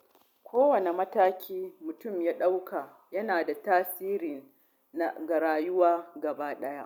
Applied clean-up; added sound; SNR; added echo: none; none; none; none.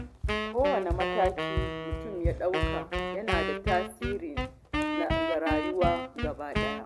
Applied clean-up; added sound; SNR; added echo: none; Run + Wind instrument, woodwind instrument; -1 dB; none.